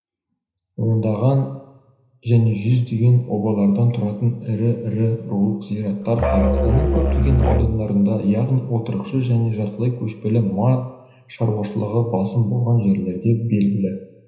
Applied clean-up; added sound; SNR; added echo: none; Musical instrument; -1 dB; reverberation time 0.9 s.